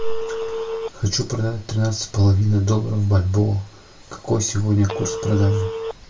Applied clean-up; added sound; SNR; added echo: none; Telephone; 11 dB; reverberation time 0.2 s.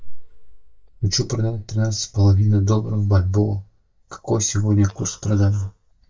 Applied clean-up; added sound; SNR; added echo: neural mask model DeepFilterNet 3.